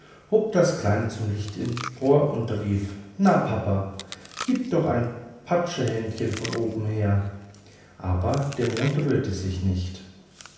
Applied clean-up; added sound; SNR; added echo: none; Chewing, mastication; 19 dB; reverberation time 0.9 s.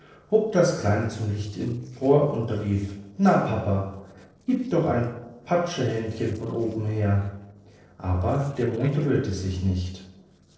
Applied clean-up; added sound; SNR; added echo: neural separator model SepFormer DNS4.